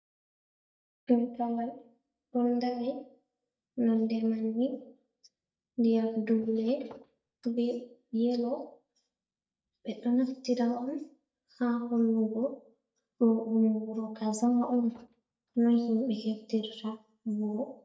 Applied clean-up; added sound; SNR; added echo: neural mask model DeepFilterNet 3.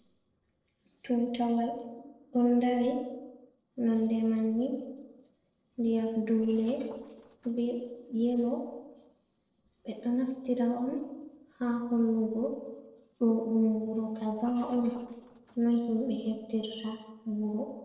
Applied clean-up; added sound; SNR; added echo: neural separator model SepFormer DNS4.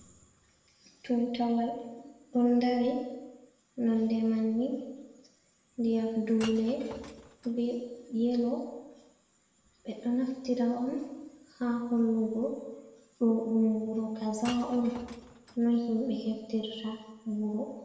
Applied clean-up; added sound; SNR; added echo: none; Shatter / Crushing; 19 dB; reverberation time 1.0 s.